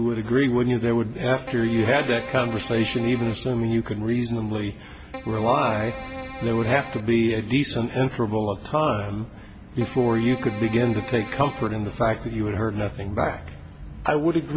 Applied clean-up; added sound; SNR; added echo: none; Keyboard (musical); 13 dB; none.